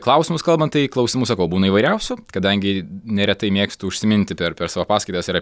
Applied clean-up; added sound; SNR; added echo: none; none; none; none.